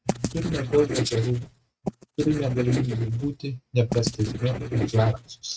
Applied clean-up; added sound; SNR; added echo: neural mask model RNNoise.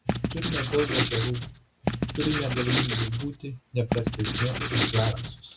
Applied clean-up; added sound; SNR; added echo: none; Writing; -4 dB; none.